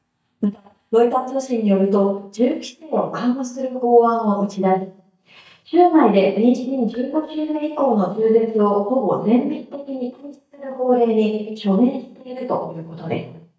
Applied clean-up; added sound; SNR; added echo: neural mask model DeepFilterNet 3.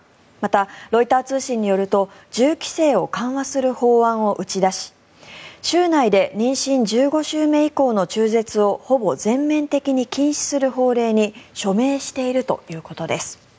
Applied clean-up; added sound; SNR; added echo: none; none; none; none.